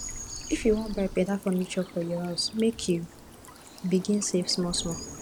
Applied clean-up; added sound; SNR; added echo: none; Stream / Bird vocalization, bird call, bird song; 12 dB; none.